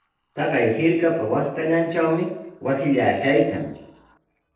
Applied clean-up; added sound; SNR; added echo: neural separator model SepFormer DNS4.